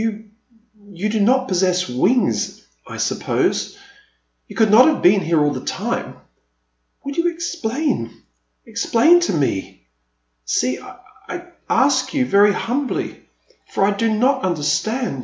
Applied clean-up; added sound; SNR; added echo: none; none; none; none.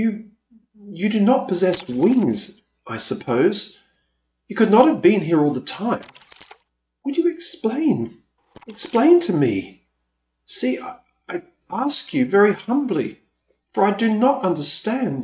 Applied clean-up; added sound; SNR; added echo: neural mask model RNNoise.